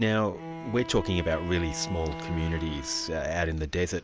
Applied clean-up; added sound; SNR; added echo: none; Bowed string instrument; 11 dB; none.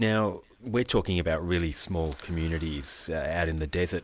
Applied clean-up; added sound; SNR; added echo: none; none; none; none.